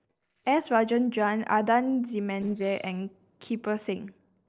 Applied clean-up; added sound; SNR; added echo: neural separator model SepFormer DNS4.